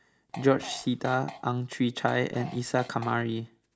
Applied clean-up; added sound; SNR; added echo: none; Fart; 16 dB; none.